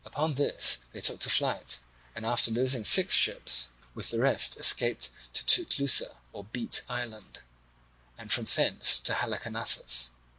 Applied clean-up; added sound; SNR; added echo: none; none; none; none.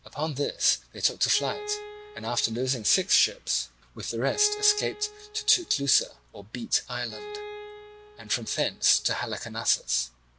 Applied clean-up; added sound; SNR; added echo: none; Bowed string instrument; 14 dB; none.